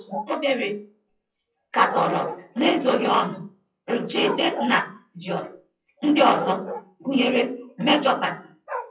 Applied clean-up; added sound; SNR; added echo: classical method WPE with log-MMSE.